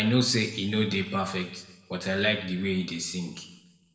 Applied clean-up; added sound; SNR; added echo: none; none; none; reverberation time 0.9 s.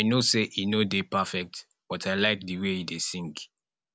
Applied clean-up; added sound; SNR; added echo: none; none; none; none.